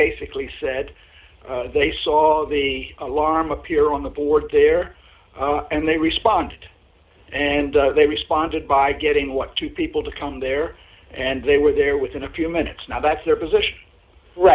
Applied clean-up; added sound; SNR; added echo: none; none; none; none.